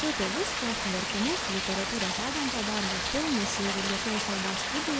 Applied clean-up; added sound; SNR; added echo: none; Rain; -2 dB; none.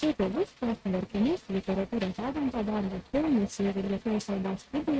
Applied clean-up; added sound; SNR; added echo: neural mask model RNNoise.